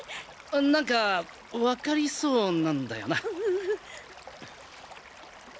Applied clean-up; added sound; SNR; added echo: none; Stream / Liquid; 19 dB; none.